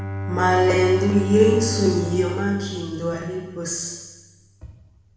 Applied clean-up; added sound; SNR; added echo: none; Bowed string instrument; 7 dB; reverberation time 1.1 s.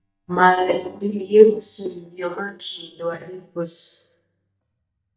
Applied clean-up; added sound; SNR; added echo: neural mask model DeepFilterNet 3.